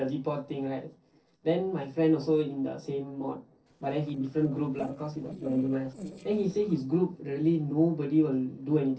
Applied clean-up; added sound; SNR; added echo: neural separator model SepFormer DNS4.